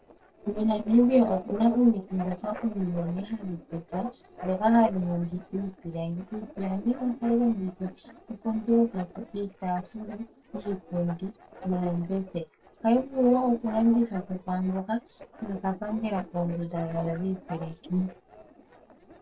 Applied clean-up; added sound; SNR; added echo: neural separator model SepFormer DNS4.